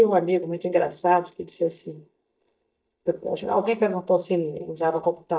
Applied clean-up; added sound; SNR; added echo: neural mask model DeepFilterNet 3.